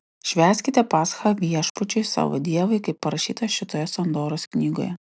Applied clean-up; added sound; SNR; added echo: none; none; none; none.